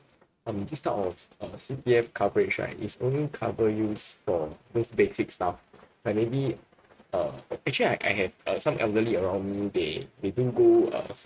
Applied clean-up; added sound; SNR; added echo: neural mask model RNNoise.